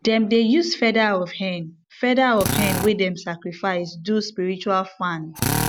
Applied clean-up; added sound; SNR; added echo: none; Drill; 9 dB; none.